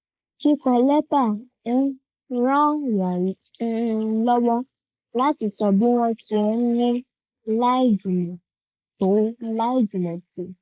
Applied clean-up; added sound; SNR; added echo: neural mask model Resemble Enhance denoiser.